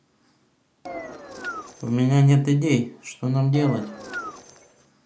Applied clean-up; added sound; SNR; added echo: none; Engine; 13 dB; none.